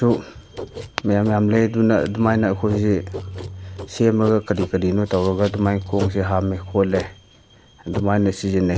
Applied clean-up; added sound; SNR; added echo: none; Bowed string instrument + Writing; 13 dB; none.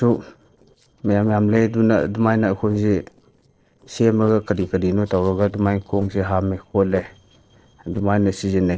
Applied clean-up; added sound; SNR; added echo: neural separator model SepFormer DNS4.